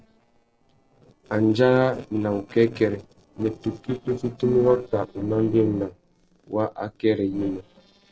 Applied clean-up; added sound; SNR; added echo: neural separator model SepFormer DNS4.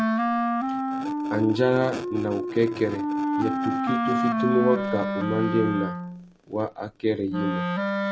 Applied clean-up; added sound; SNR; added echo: none; Wind instrument, woodwind instrument; 0 dB; none.